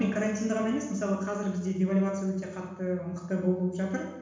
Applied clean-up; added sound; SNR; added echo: none; none; none; reverberation time 1.1 s.